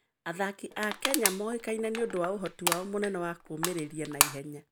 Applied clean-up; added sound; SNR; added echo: none; Crushing; 0 dB; none.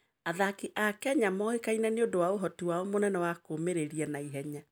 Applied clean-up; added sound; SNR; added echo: none; none; none; none.